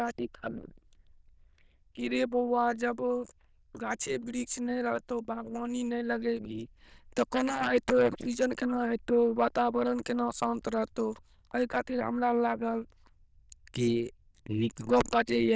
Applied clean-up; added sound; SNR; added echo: neural diffusion model UNIVERSE++.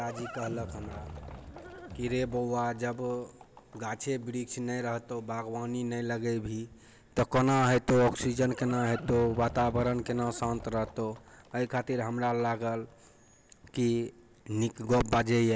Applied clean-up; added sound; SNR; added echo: none; Livestock, farm animals, working animals; 17 dB; none.